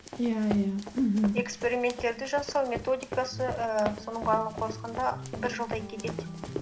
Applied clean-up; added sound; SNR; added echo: none; Run; 11 dB; none.